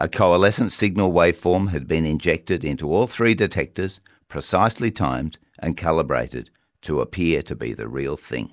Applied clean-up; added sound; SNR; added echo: none; none; none; none.